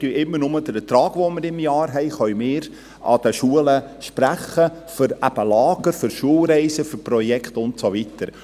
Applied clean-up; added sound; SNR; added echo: none; none; none; none.